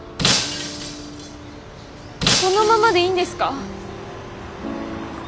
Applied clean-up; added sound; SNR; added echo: none; Shatter; 2 dB; none.